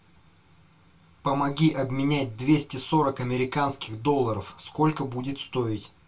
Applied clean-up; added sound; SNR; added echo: none; none; none; reverberation time 0.1 s.